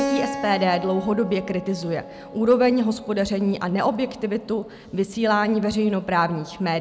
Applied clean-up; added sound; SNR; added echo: none; Keyboard (musical); 12 dB; none.